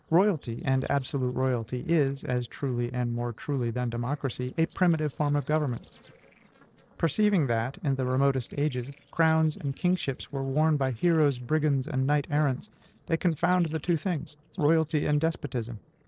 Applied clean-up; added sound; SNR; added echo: neural separator model SepFormer DNS4.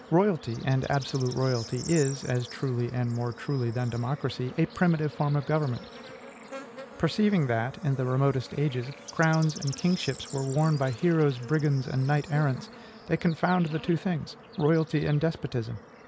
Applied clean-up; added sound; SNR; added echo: none; Bird / Insect; 17 dB; none.